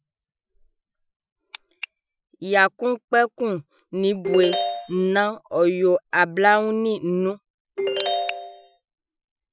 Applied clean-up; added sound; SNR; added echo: classical method Wiener filter.